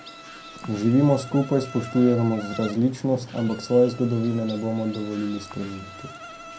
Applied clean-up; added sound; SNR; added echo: none; Insect; 17 dB; reverberation time 0.2 s.